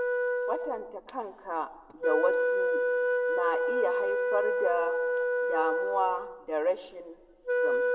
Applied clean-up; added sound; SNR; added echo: none; Wind instrument, woodwind instrument; -4 dB; reverberation time 0.9 s.